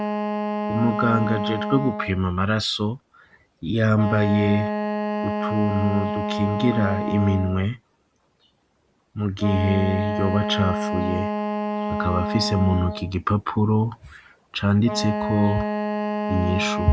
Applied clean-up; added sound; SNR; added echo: none; Wind instrument, woodwind instrument; 4 dB; none.